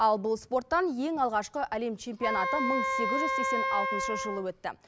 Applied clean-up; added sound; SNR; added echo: none; Wind instrument, woodwind instrument; 0 dB; none.